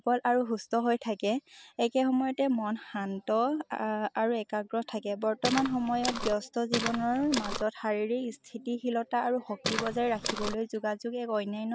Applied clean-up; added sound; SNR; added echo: none; Walk, footsteps; 4 dB; none.